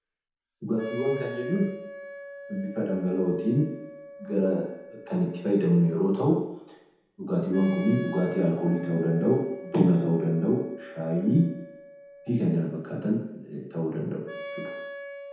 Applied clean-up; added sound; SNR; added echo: none; Wind instrument, woodwind instrument; 16 dB; reverberation time 0.9 s.